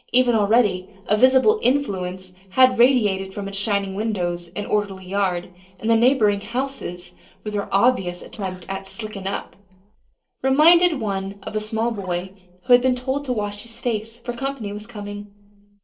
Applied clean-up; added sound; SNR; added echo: neural separator model SepFormer DNS4.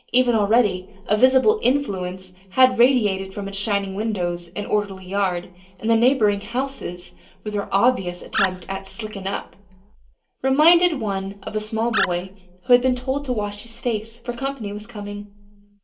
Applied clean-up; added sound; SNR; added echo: none; Animal; 7 dB; reverberation time 0.2 s.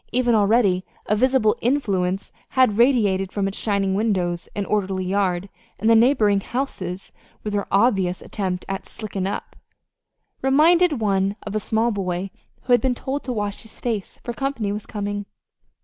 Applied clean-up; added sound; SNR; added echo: none; none; none; none.